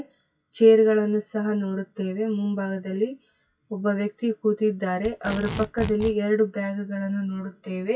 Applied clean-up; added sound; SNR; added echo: classical method WPE with log-MMSE.